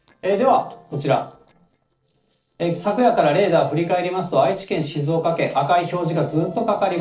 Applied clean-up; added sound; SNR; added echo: neural separator model SepFormer DNS4.